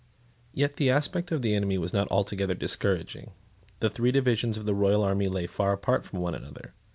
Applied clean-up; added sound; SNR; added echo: none; none; none; none.